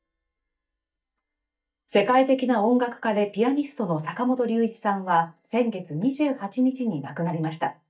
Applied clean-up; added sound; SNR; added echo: neural mask model DeepFilterNet 3.